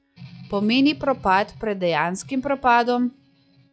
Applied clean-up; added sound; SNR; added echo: classical method log-MMSE.